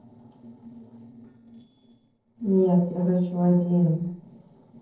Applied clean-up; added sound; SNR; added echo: neural separator model SepFormer DNS4.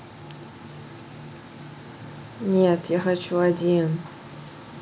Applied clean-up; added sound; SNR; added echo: none; none; none; none.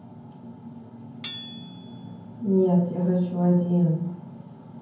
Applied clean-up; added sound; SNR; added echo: none; Hammer / Chink, clink; 19 dB; reverberation time 0.9 s.